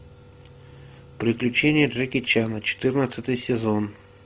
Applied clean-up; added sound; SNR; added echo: none; none; none; none.